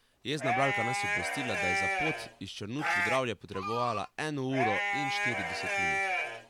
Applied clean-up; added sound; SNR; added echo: none; Livestock, farm animals, working animals; -3 dB; none.